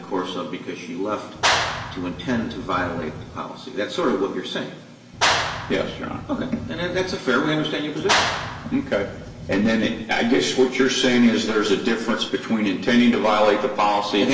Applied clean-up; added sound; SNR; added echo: none; Clapping; 4 dB; reverberation time 0.8 s.